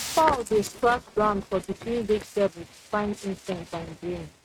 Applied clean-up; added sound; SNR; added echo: neural mask model RNNoise.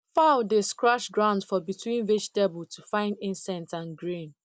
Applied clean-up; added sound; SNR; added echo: none; none; none; none.